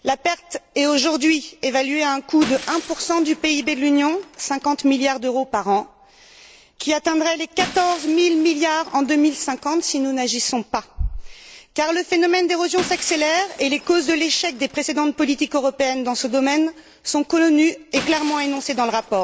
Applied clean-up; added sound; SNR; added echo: none; Shatter; 19 dB; none.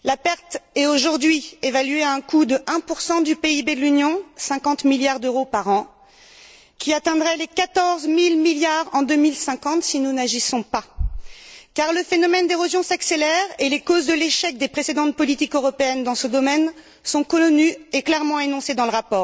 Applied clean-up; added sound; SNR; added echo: none; none; none; none.